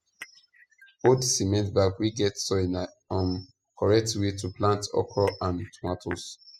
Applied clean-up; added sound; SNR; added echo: classical method spectral subtraction.